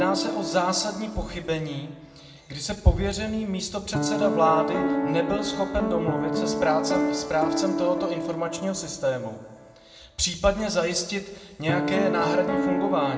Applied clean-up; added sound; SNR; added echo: none; Piano; 2 dB; reverberation time 1.0 s.